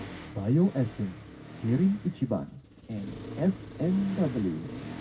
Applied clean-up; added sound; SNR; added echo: none; Accelerating, revving, vroom; 13 dB; reverberation time 0.4 s.